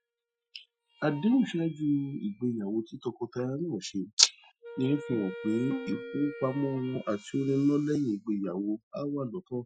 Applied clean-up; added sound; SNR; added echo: classical method Wiener filter.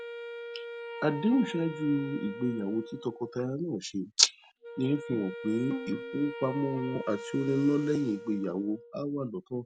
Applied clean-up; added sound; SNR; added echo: none; Bowed string instrument + Wind instrument, woodwind instrument; 11 dB; none.